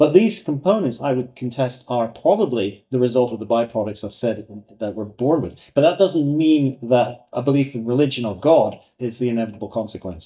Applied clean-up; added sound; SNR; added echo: neural mask model DeepFilterNet 3.